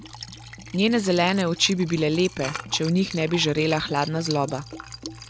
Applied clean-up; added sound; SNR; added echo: none; Liquid; 13 dB; none.